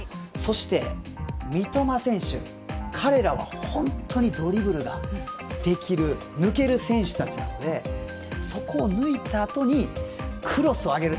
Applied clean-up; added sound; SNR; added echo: none; Walk, footsteps; 17 dB; none.